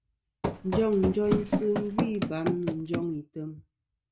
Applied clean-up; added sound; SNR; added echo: none; Run; 1 dB; none.